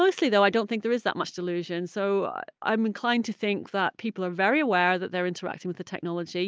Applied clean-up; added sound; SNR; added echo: none; none; none; none.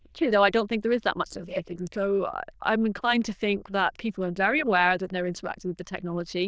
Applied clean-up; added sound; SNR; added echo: neural diffusion model UNIVERSE++.